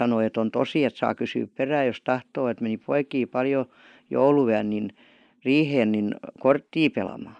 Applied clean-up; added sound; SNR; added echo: neural mask model Resemble Enhance denoiser.